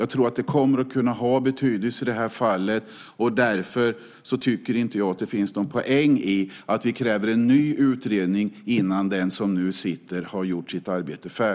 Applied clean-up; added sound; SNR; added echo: none; none; none; none.